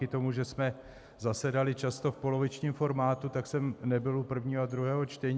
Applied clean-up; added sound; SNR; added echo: none; none; none; none.